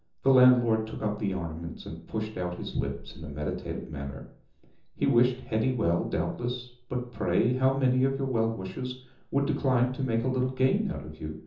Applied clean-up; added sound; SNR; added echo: none; none; none; reverberation time 0.6 s.